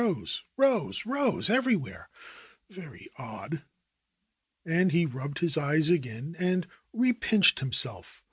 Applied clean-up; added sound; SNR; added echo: none; none; none; none.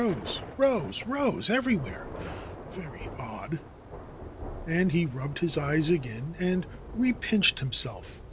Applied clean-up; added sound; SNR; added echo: none; Thunder / Rain; 12 dB; none.